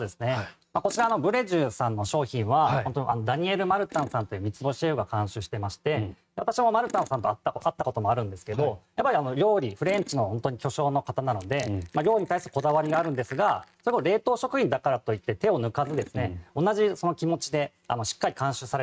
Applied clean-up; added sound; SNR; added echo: neural mask model RNNoise.